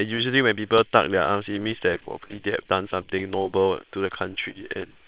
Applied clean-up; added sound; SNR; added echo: neural separator model SepFormer WHAM!.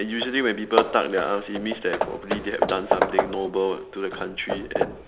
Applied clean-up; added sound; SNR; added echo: none; Hammer / Wood; 2 dB; none.